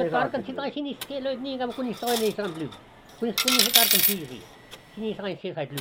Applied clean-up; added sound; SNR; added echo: none; Coin (dropping); -1 dB; none.